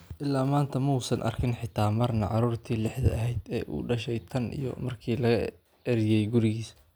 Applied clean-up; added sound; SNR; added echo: none; none; none; none.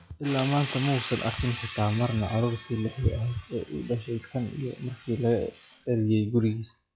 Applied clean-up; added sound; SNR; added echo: classical method log-MMSE.